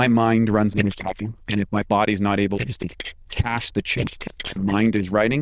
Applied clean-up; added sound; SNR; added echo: neural diffusion model UNIVERSE++.